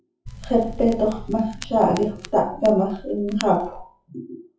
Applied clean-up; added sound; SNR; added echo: classical method WPE with log-MMSE.